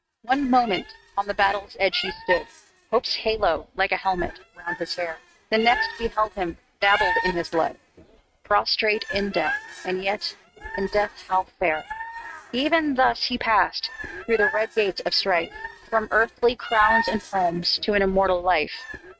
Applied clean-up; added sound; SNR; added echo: neural mask model RNNoise.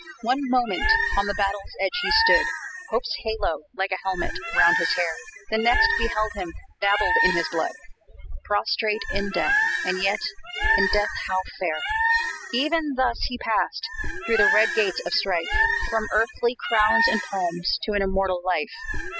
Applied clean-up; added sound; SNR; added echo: classical method spectral subtraction.